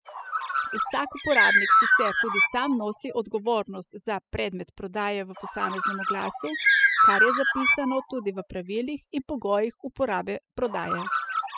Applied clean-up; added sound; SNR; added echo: classical method spectral subtraction.